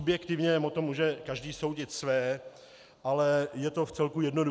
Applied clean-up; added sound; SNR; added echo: none; none; none; none.